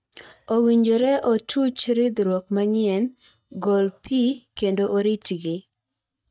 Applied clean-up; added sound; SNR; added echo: neural mask model DeepFilterNet 3.